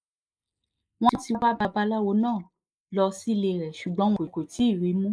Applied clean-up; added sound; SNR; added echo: neural mask model Resemble Enhance denoiser.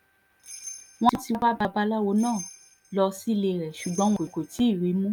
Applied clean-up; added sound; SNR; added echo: none; Bell; 17 dB; none.